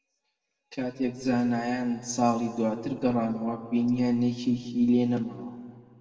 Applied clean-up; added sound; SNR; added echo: none; none; none; reverberation time 1.6 s.